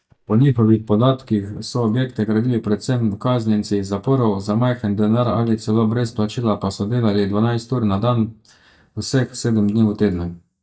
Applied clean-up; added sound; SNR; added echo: neural mask model DeepFilterNet 3.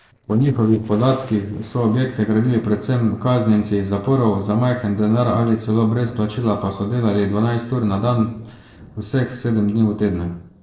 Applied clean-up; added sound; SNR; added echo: neural separator model SepFormer DNS4.